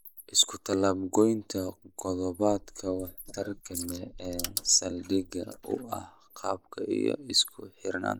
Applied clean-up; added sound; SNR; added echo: neural mask model Resemble Enhance denoiser.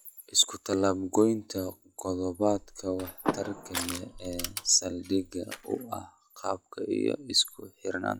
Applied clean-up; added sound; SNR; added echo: classical method log-MMSE.